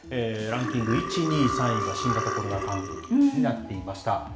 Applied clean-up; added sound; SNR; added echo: none; Burping, eructation; 4 dB; reverberation time 0.6 s.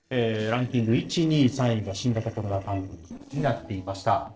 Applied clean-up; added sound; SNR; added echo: neural separator model SepFormer DNS4.